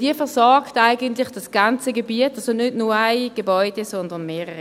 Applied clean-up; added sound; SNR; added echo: none; none; none; none.